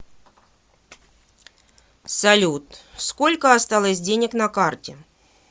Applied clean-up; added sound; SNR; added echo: none; none; none; none.